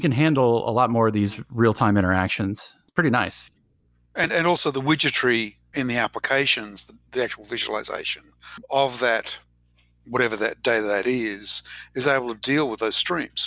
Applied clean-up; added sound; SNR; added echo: none; none; none; none.